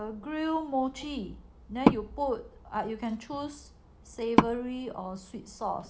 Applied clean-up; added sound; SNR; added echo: none; Wood; -1 dB; none.